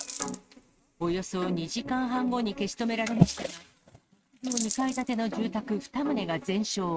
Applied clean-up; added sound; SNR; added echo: neural mask model RNNoise.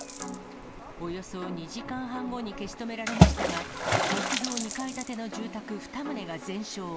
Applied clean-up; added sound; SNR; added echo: none; Water / Splash, splatter; -5 dB; none.